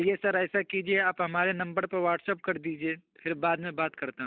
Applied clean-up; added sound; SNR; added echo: none; none; none; none.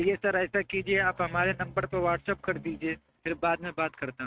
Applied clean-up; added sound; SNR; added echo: neural mask model RNNoise.